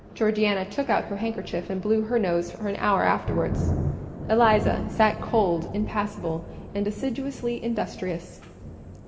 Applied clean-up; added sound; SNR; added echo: none; Thunder; 8 dB; reverberation time 2.9 s.